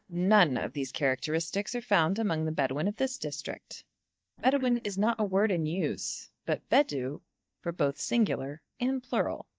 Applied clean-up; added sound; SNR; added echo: neural mask model DeepFilterNet 3.